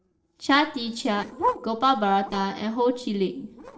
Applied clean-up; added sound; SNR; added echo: neural separator model SepFormer DNS4.